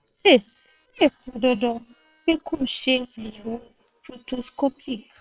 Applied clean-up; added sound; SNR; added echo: neural separator model SepFormer WHAM!.